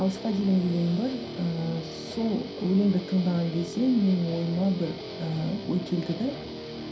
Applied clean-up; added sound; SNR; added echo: none; Guitar; 10 dB; reverberation time 0.3 s.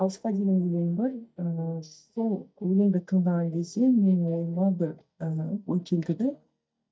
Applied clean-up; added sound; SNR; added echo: neural mask model DeepFilterNet 3.